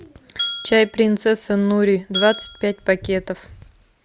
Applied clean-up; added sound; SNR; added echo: none; Glass; 11 dB; none.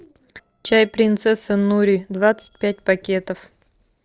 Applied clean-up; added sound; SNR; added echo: neural separator model SepFormer DNS4.